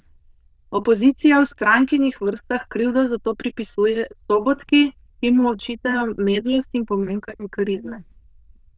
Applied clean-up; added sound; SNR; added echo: neural diffusion model UNIVERSE++.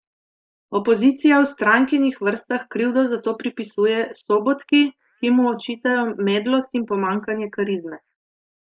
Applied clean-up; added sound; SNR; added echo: neural mask model Resemble Enhance denoiser.